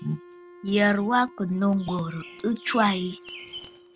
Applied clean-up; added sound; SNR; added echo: none; Wind instrument, woodwind instrument + Bird vocalization, bird call, bird song; 18 dB; none.